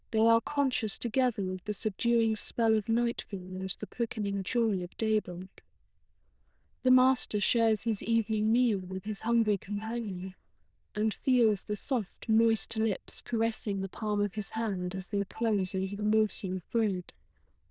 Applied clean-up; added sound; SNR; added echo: neural diffusion model UNIVERSE++.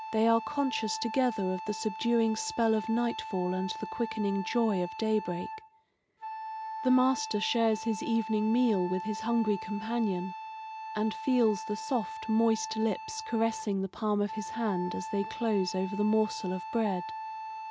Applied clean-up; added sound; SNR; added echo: none; Wind instrument, woodwind instrument; 10 dB; none.